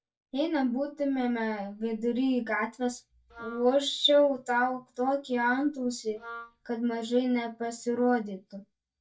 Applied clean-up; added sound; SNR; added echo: neural mask model DeepFilterNet 3.